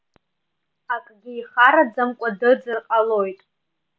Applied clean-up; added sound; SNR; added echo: none; none; none; none.